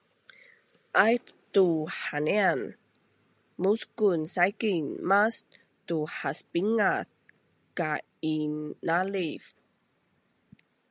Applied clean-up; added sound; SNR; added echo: none; none; none; none.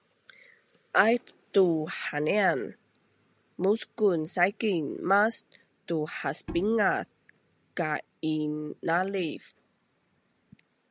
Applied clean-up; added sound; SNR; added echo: none; Bowed string instrument; 15 dB; none.